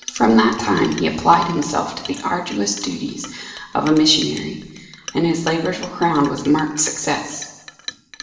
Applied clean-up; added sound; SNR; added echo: none; Chink, clink; 19 dB; reverberation time 1.2 s.